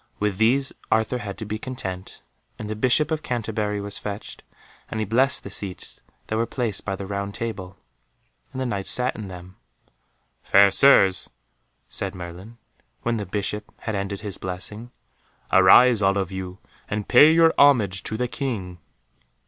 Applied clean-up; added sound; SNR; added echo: none; none; none; none.